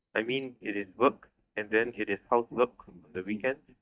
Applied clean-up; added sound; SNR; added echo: neural mask model DeepFilterNet 3.